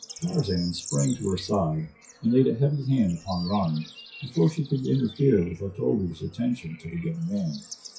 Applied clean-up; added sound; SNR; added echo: classical method WPE with log-MMSE.